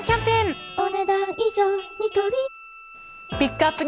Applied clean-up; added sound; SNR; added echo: none; Bowed string instrument + Vehicle horn, car horn, honking / Truck; 16 dB; none.